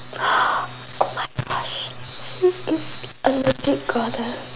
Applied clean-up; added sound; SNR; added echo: none; none; none; none.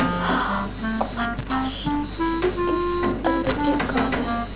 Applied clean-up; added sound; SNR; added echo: none; Rain + Wind instrument, woodwind instrument; -5 dB; none.